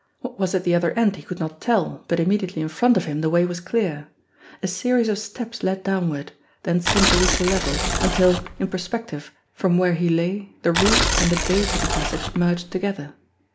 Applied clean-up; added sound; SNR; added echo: none; Tearing; 0 dB; none.